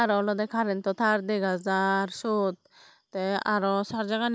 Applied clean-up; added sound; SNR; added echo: none; none; none; none.